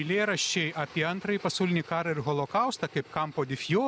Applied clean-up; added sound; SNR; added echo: none; none; none; none.